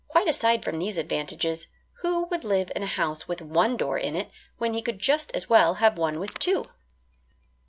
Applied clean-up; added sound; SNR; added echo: none; none; none; none.